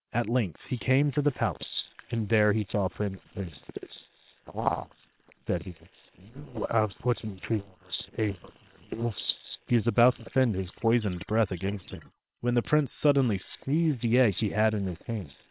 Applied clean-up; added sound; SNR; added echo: neural separator model SepFormer WHAM!.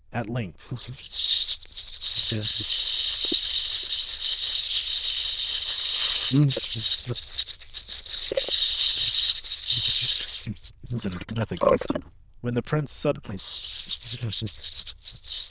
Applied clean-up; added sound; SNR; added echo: neural diffusion model UNIVERSE++.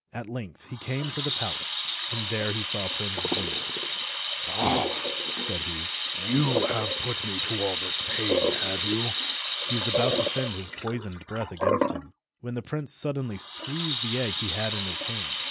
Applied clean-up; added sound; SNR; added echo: none; Sink (filling or washing) / Water tap, faucet; -2 dB; none.